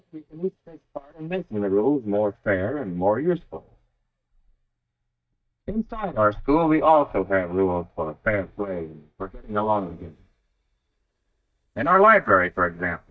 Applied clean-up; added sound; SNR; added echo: neural mask model DeepFilterNet 3.